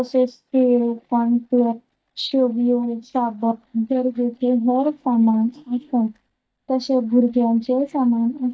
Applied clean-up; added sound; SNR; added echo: neural mask model DeepFilterNet 3.